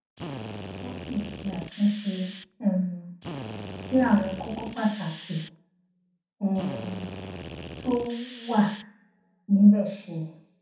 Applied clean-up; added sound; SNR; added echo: none; Drill; 12 dB; reverberation time 0.7 s.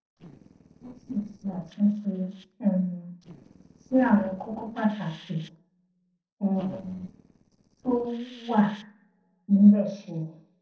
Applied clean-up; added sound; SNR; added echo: neural separator model SepFormer DNS4.